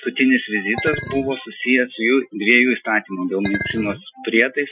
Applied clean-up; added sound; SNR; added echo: classical method Wiener filter.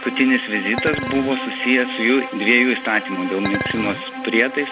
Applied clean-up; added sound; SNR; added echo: none; Chink, clink + Bowed string instrument; 8 dB; none.